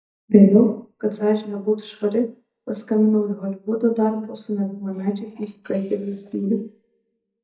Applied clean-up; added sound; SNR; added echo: neural mask model DeepFilterNet 3.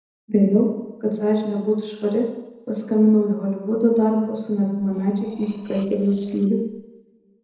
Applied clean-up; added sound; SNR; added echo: neural separator model SepFormer DNS4.